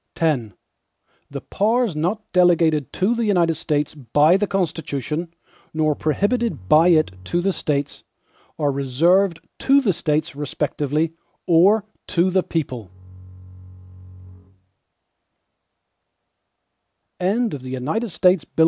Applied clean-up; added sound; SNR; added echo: none; Bowed string instrument; 19 dB; none.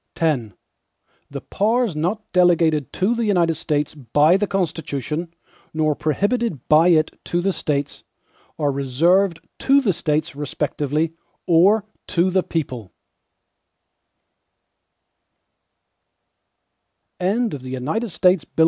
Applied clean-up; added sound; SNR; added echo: none; none; none; none.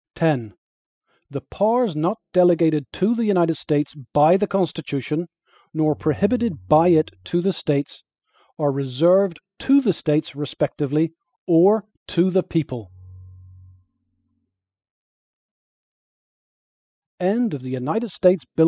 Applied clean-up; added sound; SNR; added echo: classical method spectral subtraction.